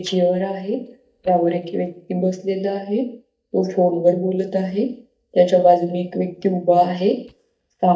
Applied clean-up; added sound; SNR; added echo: neural mask model DeepFilterNet 3.